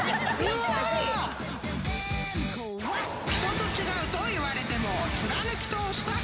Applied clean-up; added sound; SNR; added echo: none; none; none; none.